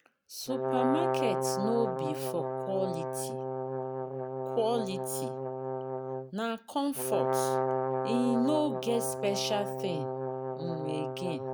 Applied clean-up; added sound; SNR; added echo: none; Brass instrument; -1 dB; none.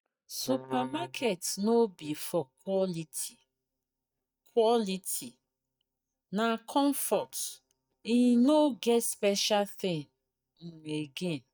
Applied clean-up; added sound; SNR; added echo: neural mask model DeepFilterNet 3.